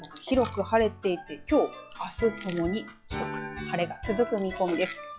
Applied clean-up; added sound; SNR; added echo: classical method log-MMSE.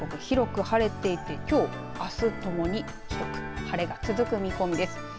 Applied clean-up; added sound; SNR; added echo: none; none; none; none.